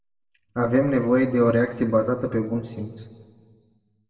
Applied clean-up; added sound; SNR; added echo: none; none; none; reverberation time 1.5 s.